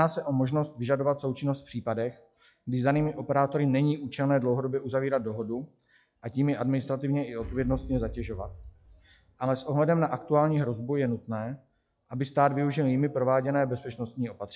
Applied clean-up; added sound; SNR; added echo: classical method log-MMSE.